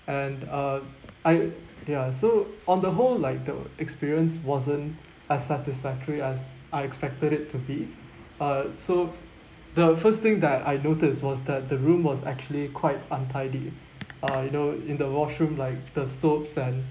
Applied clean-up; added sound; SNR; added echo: none; none; none; none.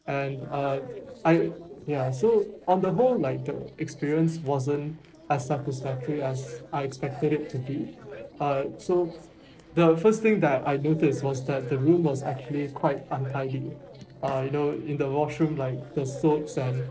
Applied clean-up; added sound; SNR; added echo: neural separator model SepFormer DNS4.